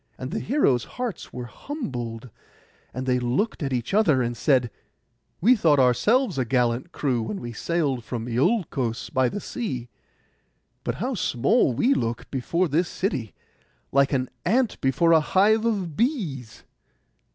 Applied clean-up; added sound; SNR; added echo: none; none; none; none.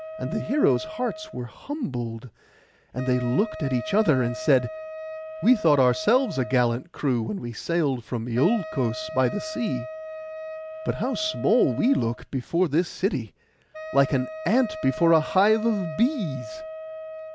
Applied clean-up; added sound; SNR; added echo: none; Wind instrument, woodwind instrument; 12 dB; none.